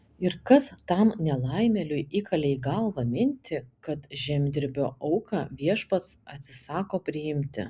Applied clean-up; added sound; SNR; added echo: none; none; none; none.